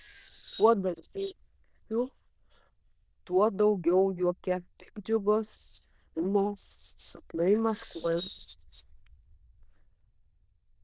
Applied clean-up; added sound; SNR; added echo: neural diffusion model UNIVERSE++.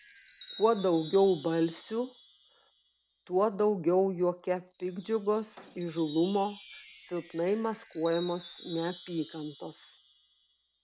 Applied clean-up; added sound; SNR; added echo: none; Wind chime; 20 dB; none.